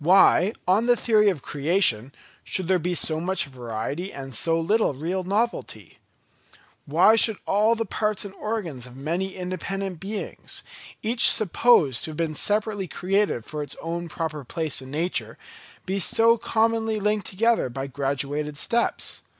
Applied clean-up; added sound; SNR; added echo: none; none; none; none.